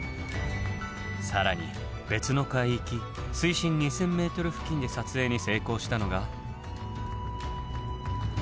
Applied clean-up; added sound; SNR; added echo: none; none; none; none.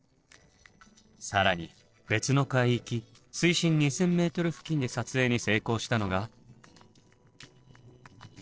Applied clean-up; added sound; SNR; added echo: neural separator model SepFormer DNS4.